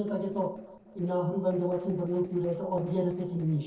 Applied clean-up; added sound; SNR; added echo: neural separator model SepFormer DNS4.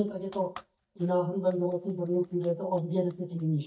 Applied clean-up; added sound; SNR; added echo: neural mask model DeepFilterNet 3.